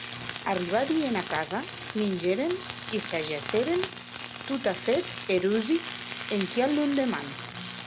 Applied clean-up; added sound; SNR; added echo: none; Tools; 9 dB; none.